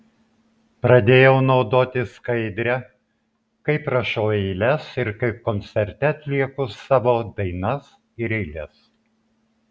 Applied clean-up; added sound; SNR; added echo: none; none; none; none.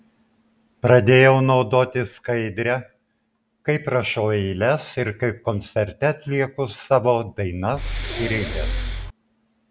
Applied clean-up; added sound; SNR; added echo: none; Breathing; 3 dB; none.